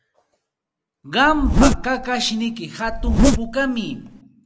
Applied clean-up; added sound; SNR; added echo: none; Zipper (clothing); -4 dB; none.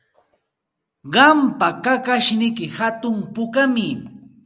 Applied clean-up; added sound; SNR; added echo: none; none; none; none.